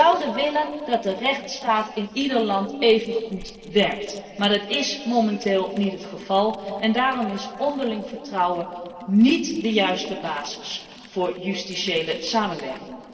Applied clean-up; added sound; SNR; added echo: neural separator model SepFormer DNS4.